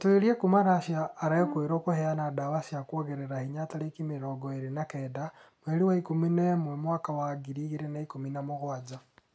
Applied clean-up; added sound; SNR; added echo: none; Brass instrument; 12 dB; none.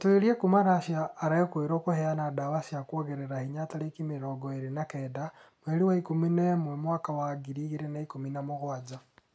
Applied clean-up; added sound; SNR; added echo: none; none; none; none.